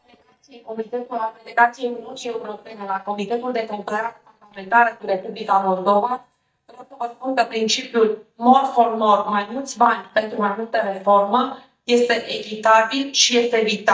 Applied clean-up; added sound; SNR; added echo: neural mask model DeepFilterNet 3.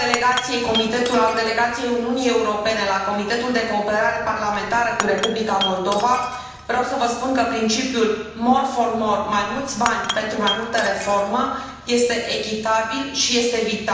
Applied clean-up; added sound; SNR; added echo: none; Shatter / Crushing; 13 dB; reverberation time 1.1 s.